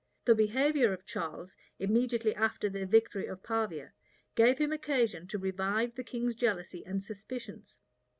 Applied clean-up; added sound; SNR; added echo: none; none; none; none.